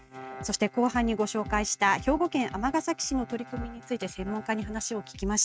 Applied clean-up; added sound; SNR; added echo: neural mask model RNNoise.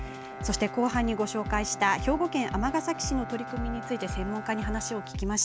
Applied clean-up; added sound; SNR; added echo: none; Bowed string instrument; 11 dB; none.